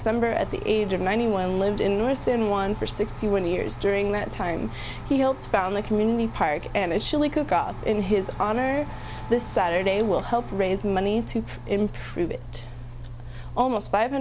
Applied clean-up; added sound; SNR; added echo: none; Domestic sounds, home sounds; 17 dB; none.